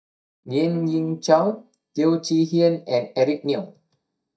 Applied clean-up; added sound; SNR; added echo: neural mask model DeepFilterNet 3.